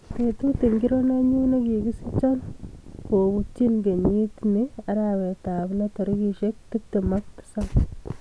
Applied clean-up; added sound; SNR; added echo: none; none; none; none.